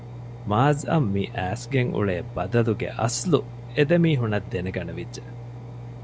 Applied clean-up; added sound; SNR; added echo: none; Engine; 12 dB; none.